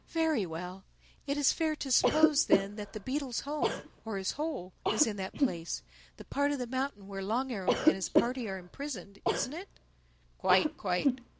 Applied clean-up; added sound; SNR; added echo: none; Cough; 1 dB; none.